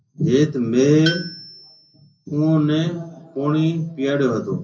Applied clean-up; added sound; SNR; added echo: none; Tools; 15 dB; reverberation time 0.4 s.